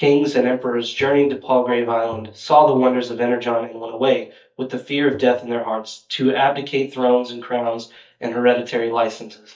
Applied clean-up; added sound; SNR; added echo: neural mask model DeepFilterNet 3.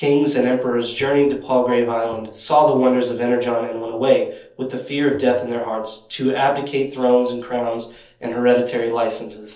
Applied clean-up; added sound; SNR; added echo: neural separator model SepFormer DNS4.